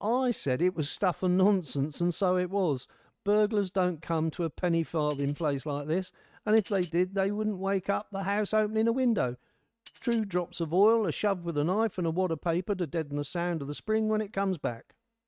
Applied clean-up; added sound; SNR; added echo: neural mask model RNNoise.